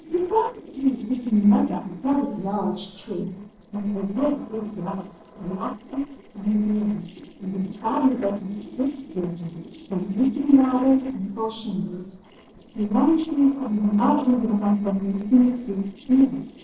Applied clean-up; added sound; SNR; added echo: neural separator model SepFormer DNS4.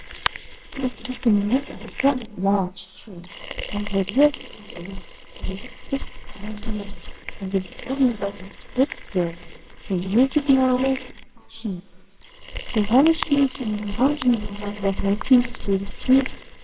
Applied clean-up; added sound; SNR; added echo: neural separator model SepFormer WHAMR!.